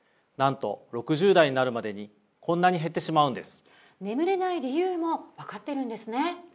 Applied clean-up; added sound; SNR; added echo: none; none; none; none.